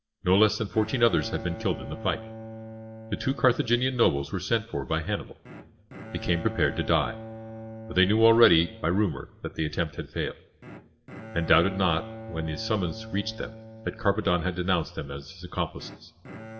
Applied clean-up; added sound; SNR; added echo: none; Bowed string instrument; 14 dB; reverberation time 0.7 s.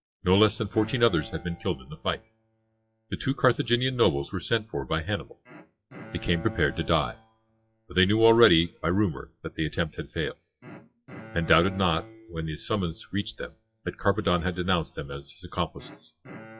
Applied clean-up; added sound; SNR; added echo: classical method WPE with log-MMSE.